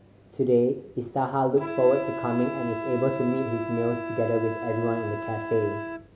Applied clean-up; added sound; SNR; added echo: none; Wind instrument, woodwind instrument; 8 dB; none.